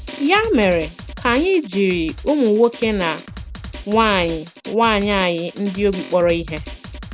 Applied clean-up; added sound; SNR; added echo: none; Drum; 15 dB; none.